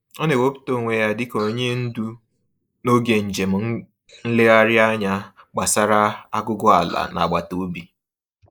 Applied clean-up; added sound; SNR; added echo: neural mask model Resemble Enhance denoiser.